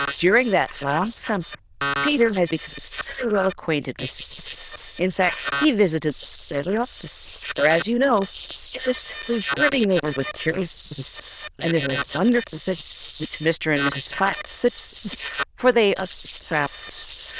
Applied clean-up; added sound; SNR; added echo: neural diffusion model UNIVERSE++.